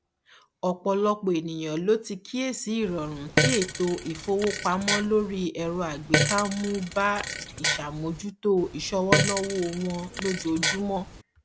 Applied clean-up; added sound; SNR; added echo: none; Fart; 2 dB; none.